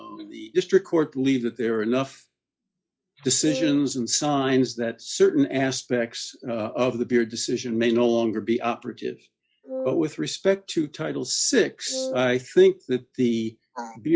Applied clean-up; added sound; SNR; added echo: classical method log-MMSE.